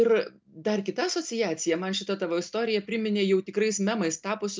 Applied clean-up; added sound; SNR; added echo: none; none; none; none.